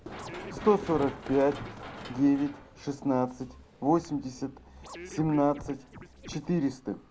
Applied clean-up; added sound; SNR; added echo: none; Scratching (performance technique) + Run; 14 dB; none.